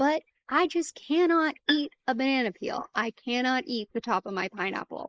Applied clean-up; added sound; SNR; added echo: neural mask model Resemble Enhance denoiser.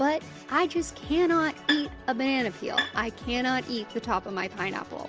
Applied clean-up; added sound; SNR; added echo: none; Bowed string instrument; 6 dB; none.